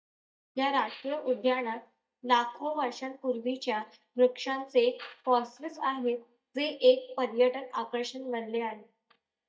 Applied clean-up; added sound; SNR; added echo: neural mask model DeepFilterNet 3.